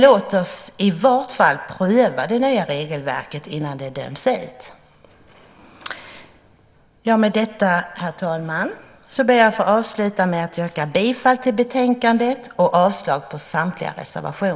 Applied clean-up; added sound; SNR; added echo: none; none; none; none.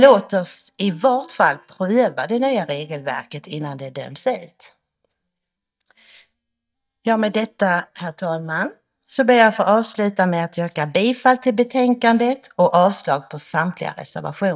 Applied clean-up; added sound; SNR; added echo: neural mask model DeepFilterNet 3.